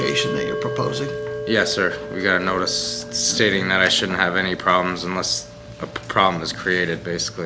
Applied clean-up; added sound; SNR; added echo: none; Bell + Chink, clink; 10 dB; none.